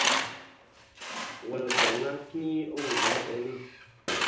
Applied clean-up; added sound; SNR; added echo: none; Tools; -4 dB; reverberation time 0.6 s.